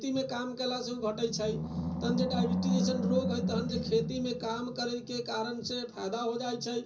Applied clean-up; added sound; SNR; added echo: none; Animal; 2 dB; reverberation time 0.5 s.